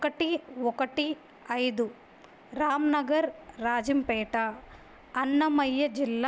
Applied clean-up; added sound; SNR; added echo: none; none; none; none.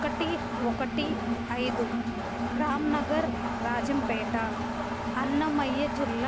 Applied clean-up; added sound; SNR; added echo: none; Engine; 0 dB; none.